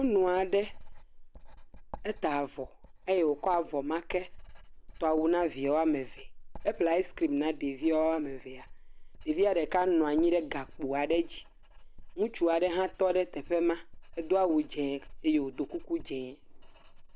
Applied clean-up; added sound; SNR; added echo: none; Writing; 14 dB; none.